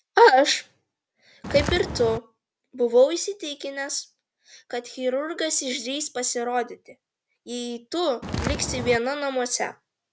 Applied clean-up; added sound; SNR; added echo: none; Walk, footsteps; 4 dB; none.